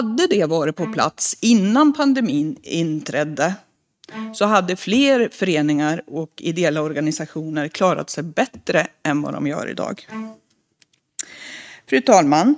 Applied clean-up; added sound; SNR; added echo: neural mask model RNNoise.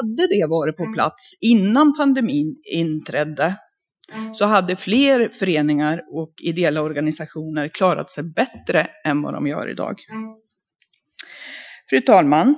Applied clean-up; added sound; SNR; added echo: classical method Wiener filter.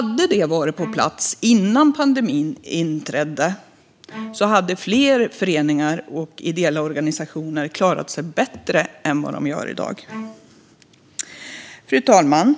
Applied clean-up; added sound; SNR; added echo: none; Bowed string instrument; 18 dB; none.